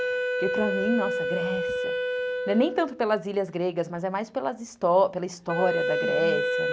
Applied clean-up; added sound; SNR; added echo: none; Wind instrument, woodwind instrument; 1 dB; none.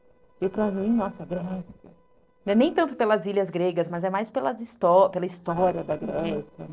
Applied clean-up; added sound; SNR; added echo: neural separator model SepFormer DNS4.